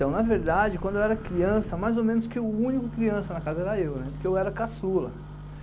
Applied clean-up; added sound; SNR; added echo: none; Microwave oven; 10 dB; none.